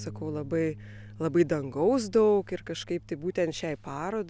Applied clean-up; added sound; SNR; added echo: none; Bass guitar; 18 dB; none.